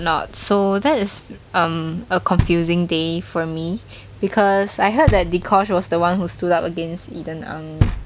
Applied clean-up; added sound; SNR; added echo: none; Knock; 8 dB; none.